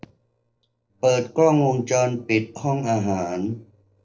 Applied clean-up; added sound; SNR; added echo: neural separator model SepFormer DNS4.